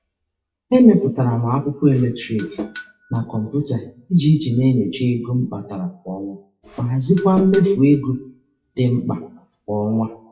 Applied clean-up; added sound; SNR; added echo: classical method WPE with log-MMSE.